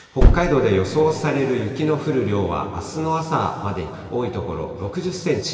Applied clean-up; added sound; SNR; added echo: none; Gunshot, gunfire; -4 dB; reverberation time 2.6 s.